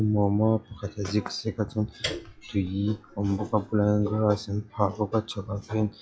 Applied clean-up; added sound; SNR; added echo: classical method log-MMSE.